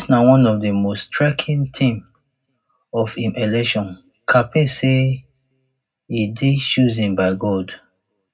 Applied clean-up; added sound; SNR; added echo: none; none; none; reverberation time 0.3 s.